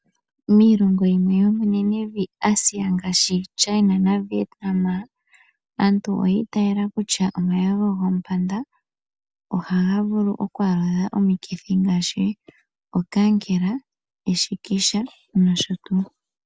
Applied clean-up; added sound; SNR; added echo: none; none; none; none.